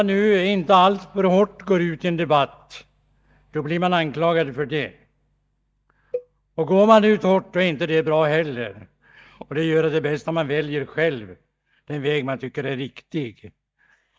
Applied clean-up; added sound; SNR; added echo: neural mask model DeepFilterNet 3.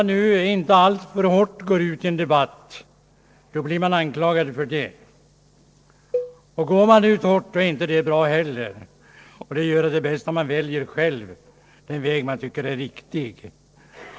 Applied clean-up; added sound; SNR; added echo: neural separator model SepFormer DNS4.